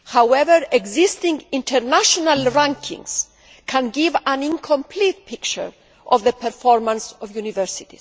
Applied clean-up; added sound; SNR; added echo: none; none; none; none.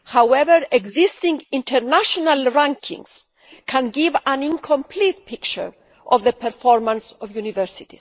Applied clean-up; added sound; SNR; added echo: neural mask model Resemble Enhance denoiser.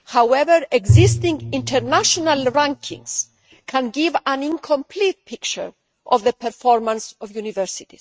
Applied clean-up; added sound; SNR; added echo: neural mask model RNNoise.